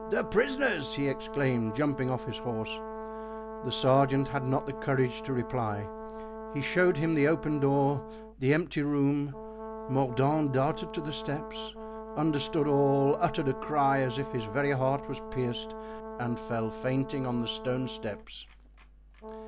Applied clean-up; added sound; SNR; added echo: none; Brass instrument; 11 dB; none.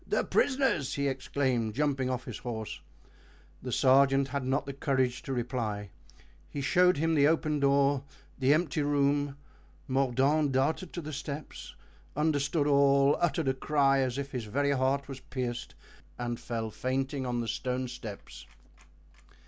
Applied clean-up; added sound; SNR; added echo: none; none; none; none.